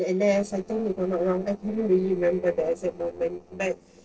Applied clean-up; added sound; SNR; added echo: neural separator model SepFormer DNS4.